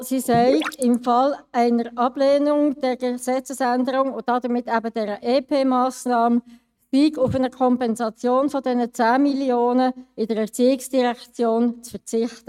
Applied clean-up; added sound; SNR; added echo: neural mask model RNNoise.